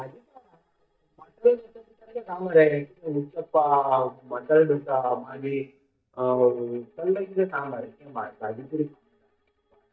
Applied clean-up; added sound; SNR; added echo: neural mask model DeepFilterNet 3.